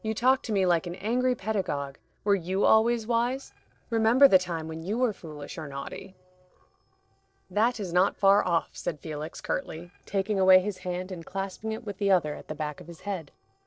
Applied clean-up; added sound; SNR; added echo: neural separator model SepFormer DNS4.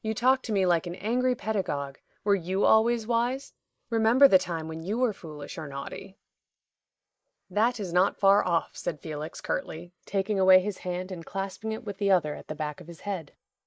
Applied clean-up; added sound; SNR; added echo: neural mask model Resemble Enhance denoiser.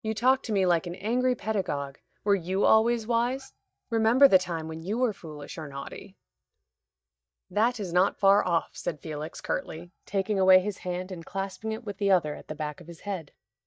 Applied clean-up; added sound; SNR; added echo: neural mask model DeepFilterNet 3.